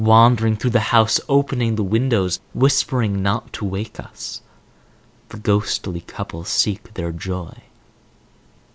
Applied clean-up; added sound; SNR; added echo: none; none; none; none.